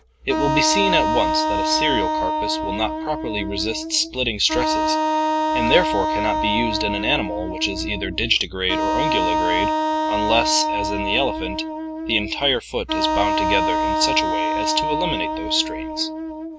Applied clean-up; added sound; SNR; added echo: none; Wind instrument, woodwind instrument; -1 dB; none.